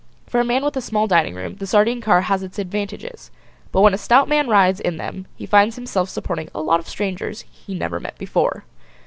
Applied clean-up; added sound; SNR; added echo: none; none; none; none.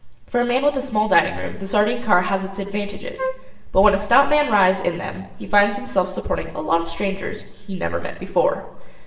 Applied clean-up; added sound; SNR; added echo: none; Wind instrument, woodwind instrument; 8 dB; reverberation time 1.4 s.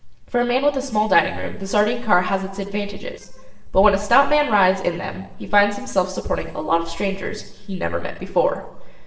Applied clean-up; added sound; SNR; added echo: neural separator model SepFormer DNS4.